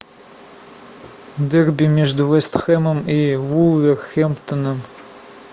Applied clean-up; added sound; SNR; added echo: none; none; none; none.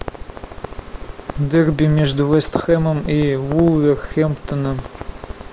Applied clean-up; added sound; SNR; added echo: none; Crackle; 12 dB; none.